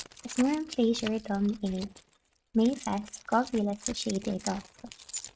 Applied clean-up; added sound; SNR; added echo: neural mask model RNNoise.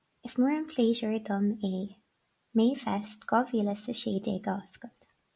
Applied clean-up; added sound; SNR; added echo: none; none; none; none.